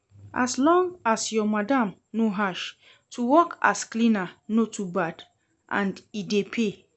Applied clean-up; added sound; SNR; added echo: none; none; none; none.